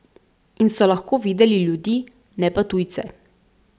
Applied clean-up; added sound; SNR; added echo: none; none; none; none.